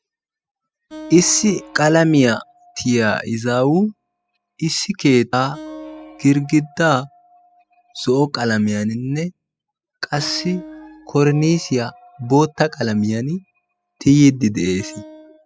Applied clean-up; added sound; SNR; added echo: classical method spectral subtraction.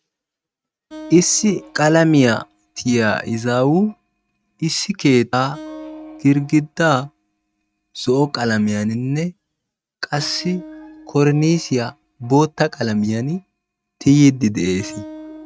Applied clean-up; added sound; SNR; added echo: neural mask model RNNoise.